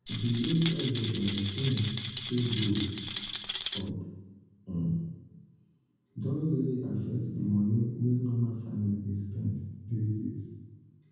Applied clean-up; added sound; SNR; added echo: none; Rattle; 7 dB; reverberation time 1.1 s.